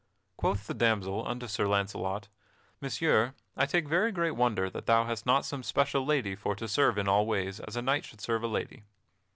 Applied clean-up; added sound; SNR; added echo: none; none; none; none.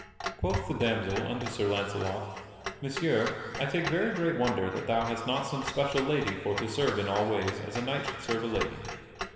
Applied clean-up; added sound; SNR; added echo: none; Clock; 10 dB; reverberation time 2.2 s.